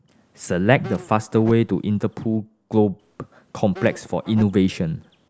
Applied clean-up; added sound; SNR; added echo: none; Insect; 19 dB; none.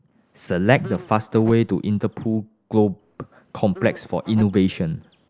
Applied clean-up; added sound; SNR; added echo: neural mask model Resemble Enhance denoiser.